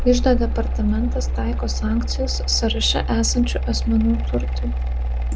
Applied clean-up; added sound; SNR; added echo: none; Mechanical fan; -1 dB; none.